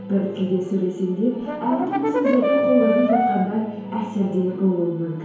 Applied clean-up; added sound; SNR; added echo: none; Brass instrument; 1 dB; reverberation time 1.0 s.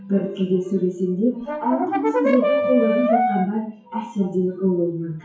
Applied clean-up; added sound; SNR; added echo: classical method WPE with log-MMSE.